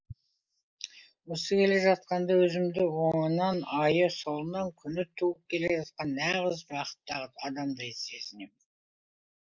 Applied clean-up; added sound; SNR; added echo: neural mask model Resemble Enhance denoiser.